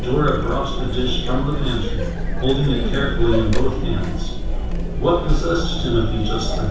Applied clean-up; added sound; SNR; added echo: none; Chatter; -2 dB; reverberation time 0.7 s.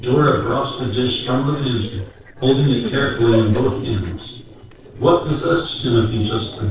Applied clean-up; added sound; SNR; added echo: neural separator model SepFormer DNS4.